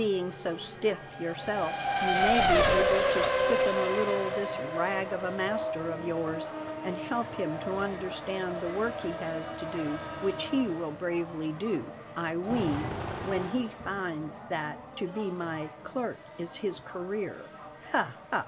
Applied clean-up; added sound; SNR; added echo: none; Race car, auto racing; 0 dB; none.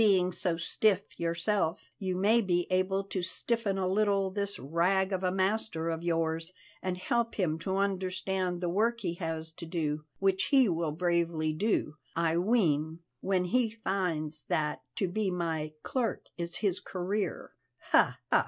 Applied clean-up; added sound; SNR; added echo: none; none; none; none.